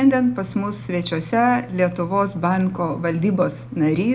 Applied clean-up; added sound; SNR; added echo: none; Engine; 17 dB; reverberation time 0.2 s.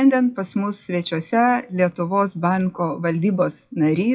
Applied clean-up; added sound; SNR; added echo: classical method WPE with log-MMSE.